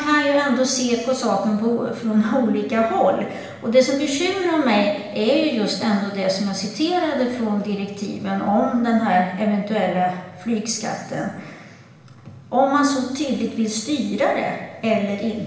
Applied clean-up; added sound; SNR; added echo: none; none; none; reverberation time 1.1 s.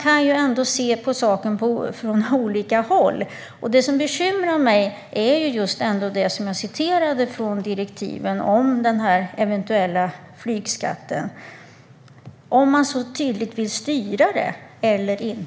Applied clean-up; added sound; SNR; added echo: none; none; none; none.